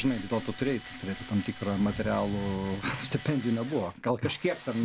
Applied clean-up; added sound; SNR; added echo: none; Tools + Sink (filling or washing); 12 dB; none.